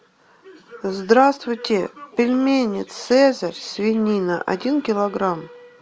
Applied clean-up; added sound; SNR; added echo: none; none; none; none.